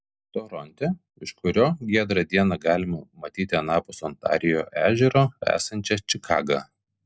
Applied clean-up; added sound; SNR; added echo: none; none; none; none.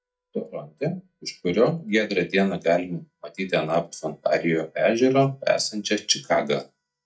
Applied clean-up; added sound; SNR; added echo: neural mask model DeepFilterNet 3.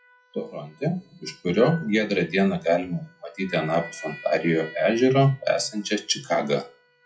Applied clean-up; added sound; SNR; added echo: classical method WPE with log-MMSE.